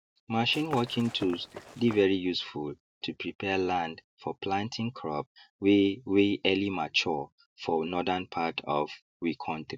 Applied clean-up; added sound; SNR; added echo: none; Walk, footsteps / Run; 13 dB; none.